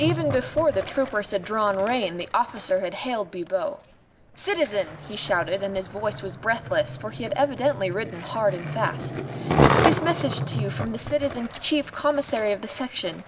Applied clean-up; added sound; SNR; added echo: none; Skateboard; 4 dB; none.